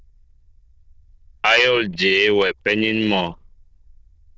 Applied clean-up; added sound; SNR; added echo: neural diffusion model UNIVERSE++.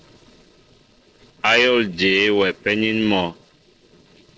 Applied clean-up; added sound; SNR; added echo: neural separator model SepFormer DNS4.